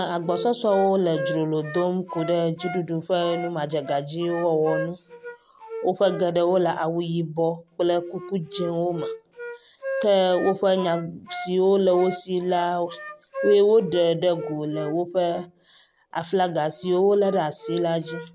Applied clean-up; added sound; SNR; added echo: none; Wind instrument, woodwind instrument; 13 dB; none.